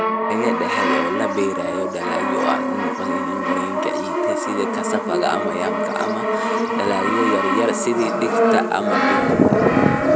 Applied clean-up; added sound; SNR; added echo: none; Brass instrument; -3 dB; none.